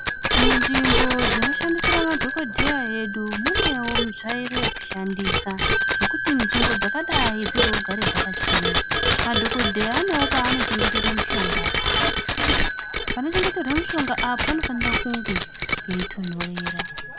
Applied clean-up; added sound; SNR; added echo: none; Bicycle bell; -4 dB; none.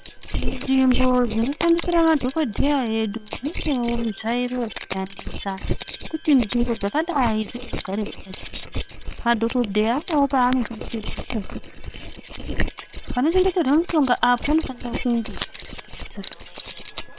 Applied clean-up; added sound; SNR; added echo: neural separator model SepFormer WHAM!.